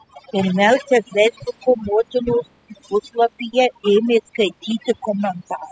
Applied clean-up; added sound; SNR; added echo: classical method spectral subtraction.